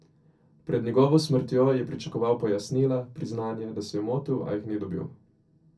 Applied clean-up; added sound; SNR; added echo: none; none; none; reverberation time 0.3 s.